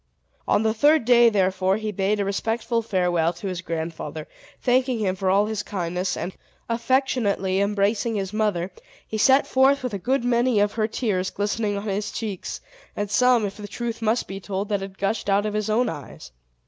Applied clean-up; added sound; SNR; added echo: none; none; none; none.